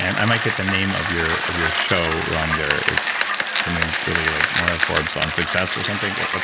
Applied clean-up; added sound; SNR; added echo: none; Bicycle; -2 dB; none.